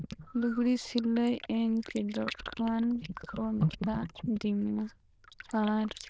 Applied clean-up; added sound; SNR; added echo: neural diffusion model UNIVERSE++.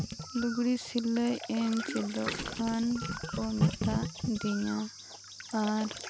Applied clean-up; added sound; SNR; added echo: none; Gurgling; 5 dB; none.